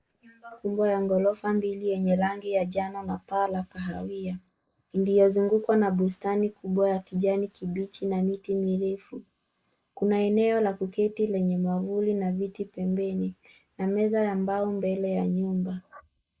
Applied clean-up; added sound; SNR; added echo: neural mask model Resemble Enhance denoiser.